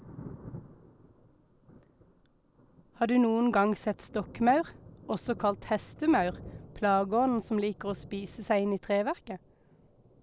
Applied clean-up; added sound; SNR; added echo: none; Thunder; 19 dB; none.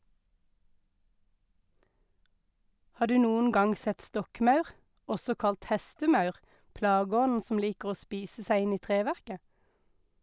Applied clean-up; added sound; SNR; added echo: none; none; none; none.